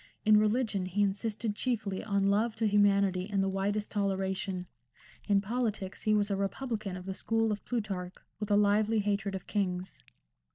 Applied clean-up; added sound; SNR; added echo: neural mask model DeepFilterNet 3.